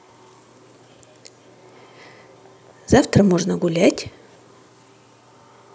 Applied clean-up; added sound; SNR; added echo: none; none; none; none.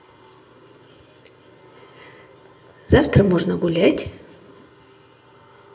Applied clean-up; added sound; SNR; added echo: none; none; none; reverberation time 0.9 s.